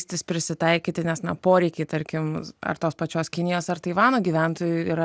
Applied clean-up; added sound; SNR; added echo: none; none; none; none.